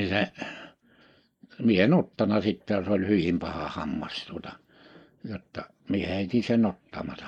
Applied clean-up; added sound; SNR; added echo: neural mask model Resemble Enhance denoiser.